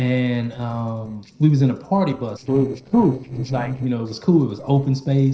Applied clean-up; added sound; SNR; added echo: neural separator model SepFormer DNS4.